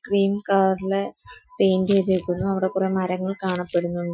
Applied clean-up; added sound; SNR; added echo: classical method Wiener filter.